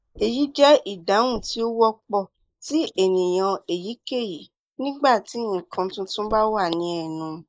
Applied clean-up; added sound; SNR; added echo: neural mask model Resemble Enhance denoiser.